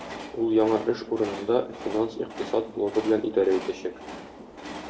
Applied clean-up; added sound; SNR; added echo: none; Train; 13 dB; reverberation time 0.9 s.